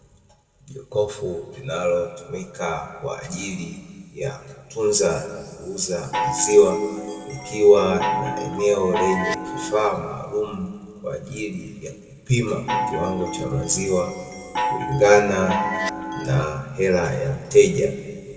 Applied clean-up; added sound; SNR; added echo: none; Chime; 5 dB; reverberation time 2.0 s.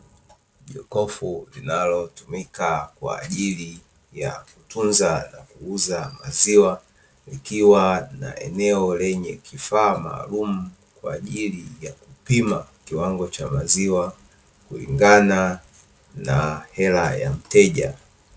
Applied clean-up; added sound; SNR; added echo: none; none; none; none.